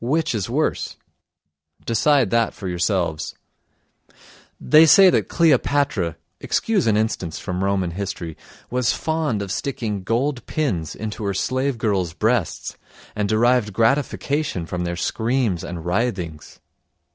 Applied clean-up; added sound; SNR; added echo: none; none; none; none.